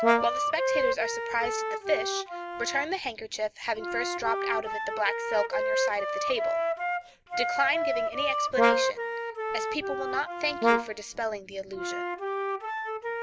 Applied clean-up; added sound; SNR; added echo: none; Wind instrument, woodwind instrument + Brass instrument; -3 dB; none.